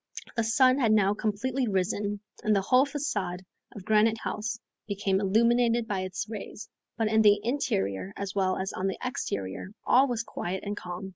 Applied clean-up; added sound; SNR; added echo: none; none; none; none.